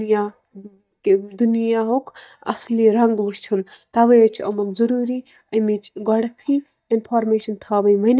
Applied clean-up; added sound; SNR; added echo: neural mask model DeepFilterNet 3.